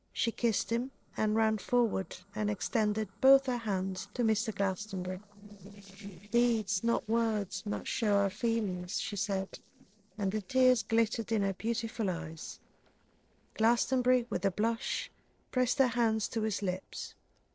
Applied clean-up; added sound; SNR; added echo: neural separator model SepFormer DNS4.